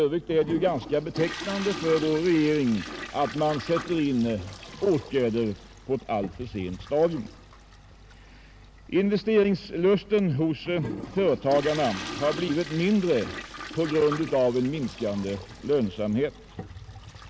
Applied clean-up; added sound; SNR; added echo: none; Toilet flush; 13 dB; none.